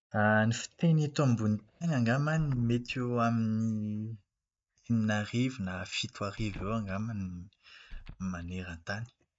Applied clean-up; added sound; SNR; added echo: neural mask model DeepFilterNet 3.